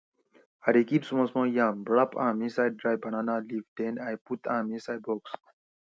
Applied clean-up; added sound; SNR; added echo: none; none; none; none.